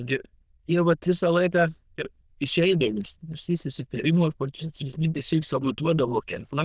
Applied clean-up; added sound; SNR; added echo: neural diffusion model UNIVERSE++.